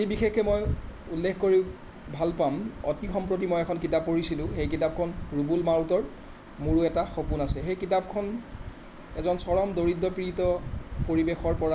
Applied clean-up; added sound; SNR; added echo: none; none; none; none.